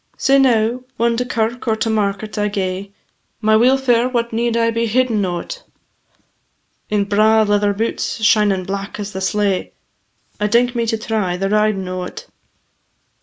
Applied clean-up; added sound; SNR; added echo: none; none; none; none.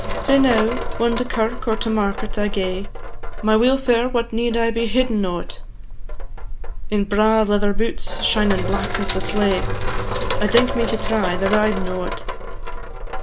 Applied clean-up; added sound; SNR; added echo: none; Sink (filling or washing); 1 dB; none.